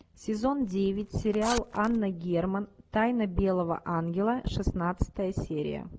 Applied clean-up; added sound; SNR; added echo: none; Zipper (clothing); 11 dB; none.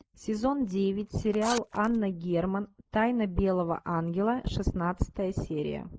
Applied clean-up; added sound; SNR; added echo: neural mask model Resemble Enhance denoiser.